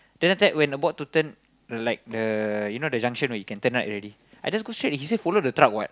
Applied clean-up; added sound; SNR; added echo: none; none; none; none.